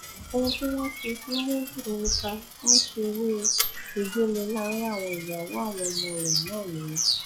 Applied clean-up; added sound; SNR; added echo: classical method log-MMSE.